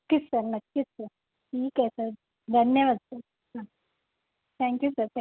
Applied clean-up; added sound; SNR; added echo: none; none; none; none.